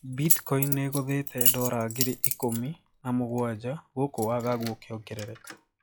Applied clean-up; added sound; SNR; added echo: classical method log-MMSE.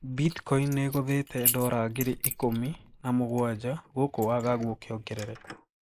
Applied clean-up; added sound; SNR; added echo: neural mask model Resemble Enhance denoiser.